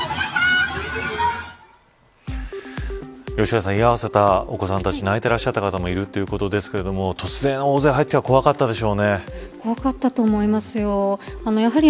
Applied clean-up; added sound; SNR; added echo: none; none; none; none.